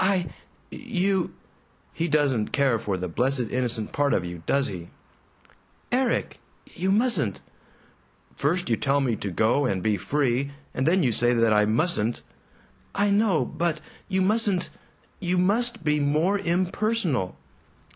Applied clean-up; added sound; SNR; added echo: none; none; none; none.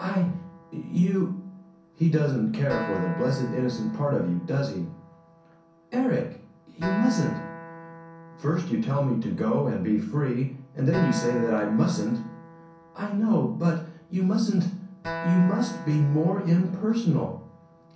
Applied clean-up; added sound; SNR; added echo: none; Acoustic guitar; 14 dB; reverberation time 0.6 s.